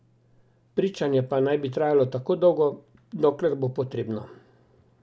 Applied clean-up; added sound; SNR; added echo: none; none; none; none.